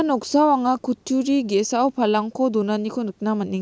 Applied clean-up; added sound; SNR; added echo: none; none; none; none.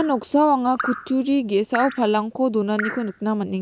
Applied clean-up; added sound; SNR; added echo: none; Drip; 13 dB; none.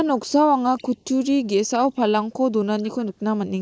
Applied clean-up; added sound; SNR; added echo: neural mask model Resemble Enhance denoiser.